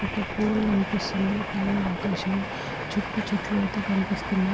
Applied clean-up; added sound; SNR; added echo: none; Train; 6 dB; none.